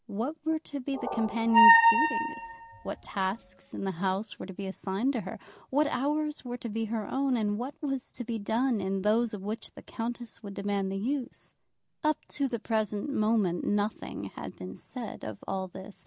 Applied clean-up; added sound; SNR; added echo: none; Squeak; -5 dB; none.